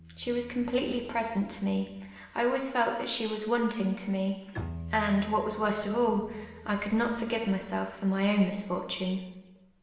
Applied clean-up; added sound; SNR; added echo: none; Bowed string instrument; 18 dB; reverberation time 0.9 s.